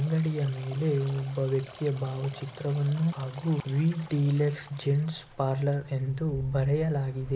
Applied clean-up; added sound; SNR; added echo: none; Stream; 20 dB; none.